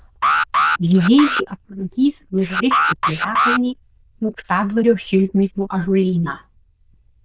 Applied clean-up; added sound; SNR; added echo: neural diffusion model UNIVERSE++.